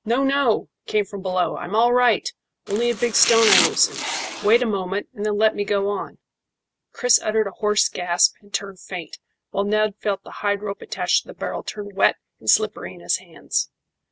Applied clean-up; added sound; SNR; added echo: none; Domestic sounds, home sounds; 2 dB; none.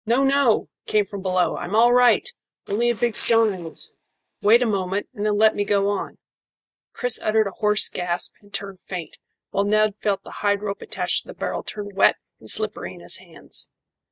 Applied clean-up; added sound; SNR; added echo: neural mask model DeepFilterNet 3.